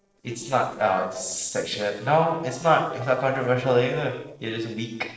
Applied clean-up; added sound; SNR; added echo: neural separator model SepFormer DNS4.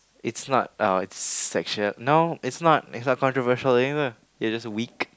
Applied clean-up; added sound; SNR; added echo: none; none; none; none.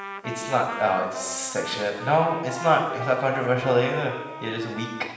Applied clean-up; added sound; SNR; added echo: none; Trumpet; 11 dB; reverberation time 1.2 s.